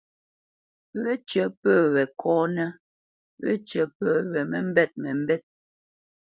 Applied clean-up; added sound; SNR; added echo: none; none; none; none.